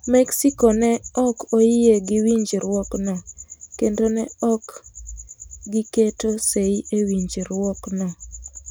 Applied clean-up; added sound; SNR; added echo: none; none; none; none.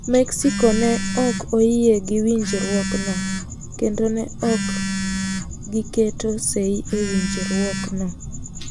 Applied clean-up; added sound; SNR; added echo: none; Telephone; 5 dB; none.